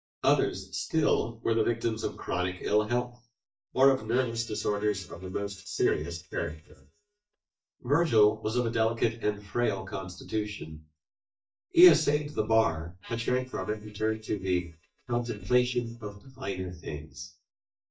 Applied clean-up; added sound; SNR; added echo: neural mask model DeepFilterNet 3.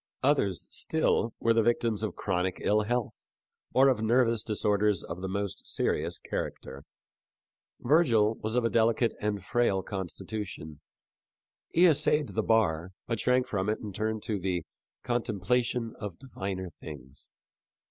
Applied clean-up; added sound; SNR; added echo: none; none; none; none.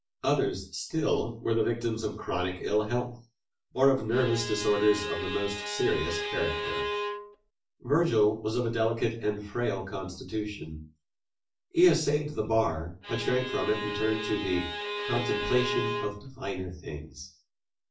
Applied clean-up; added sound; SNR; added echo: none; Bowed string instrument; 4 dB; reverberation time 0.3 s.